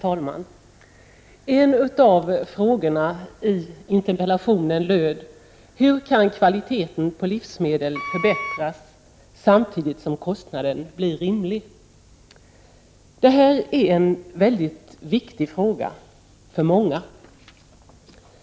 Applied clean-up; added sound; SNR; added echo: none; Wind instrument, woodwind instrument; 9 dB; none.